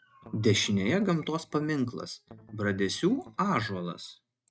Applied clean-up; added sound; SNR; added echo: neural mask model RNNoise.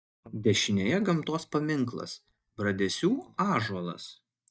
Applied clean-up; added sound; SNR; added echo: neural mask model DeepFilterNet 3.